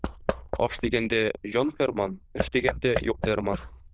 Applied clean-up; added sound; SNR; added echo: neural diffusion model UNIVERSE++.